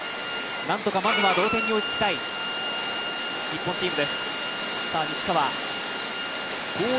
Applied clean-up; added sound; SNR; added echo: none; Bowed string instrument; 4 dB; none.